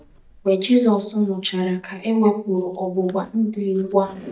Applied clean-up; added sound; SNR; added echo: neural mask model DeepFilterNet 3.